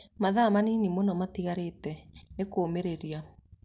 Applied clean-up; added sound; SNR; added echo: none; none; none; none.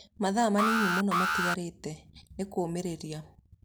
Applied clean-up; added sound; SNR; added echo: none; Alarm; -1 dB; none.